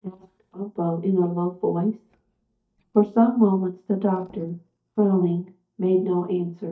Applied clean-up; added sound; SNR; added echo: neural mask model DeepFilterNet 3.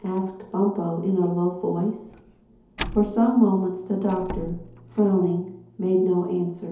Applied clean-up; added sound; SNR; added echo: none; Slam; 17 dB; reverberation time 2.2 s.